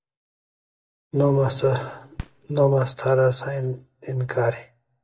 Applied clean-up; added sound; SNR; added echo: neural mask model DeepFilterNet 3.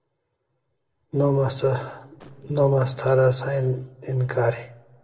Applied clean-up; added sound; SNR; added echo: neural separator model SepFormer DNS4.